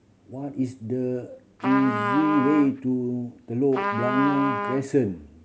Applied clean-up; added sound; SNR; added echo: none; Trumpet; 4 dB; none.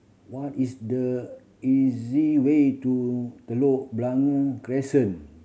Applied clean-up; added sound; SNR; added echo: none; none; none; none.